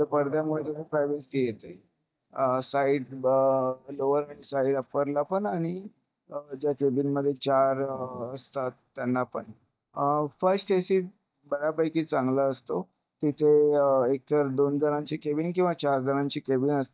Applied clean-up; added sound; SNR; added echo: neural mask model DeepFilterNet 3.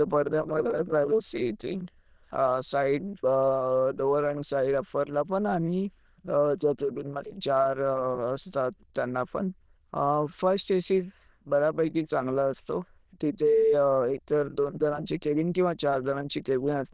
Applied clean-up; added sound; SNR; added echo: neural diffusion model UNIVERSE++.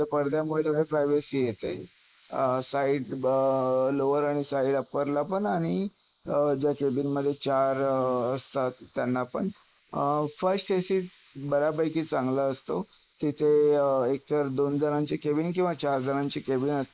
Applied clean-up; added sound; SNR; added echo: neural mask model Resemble Enhance denoiser.